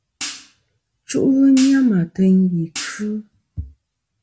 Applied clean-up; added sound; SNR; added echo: none; Hi-hat; 15 dB; none.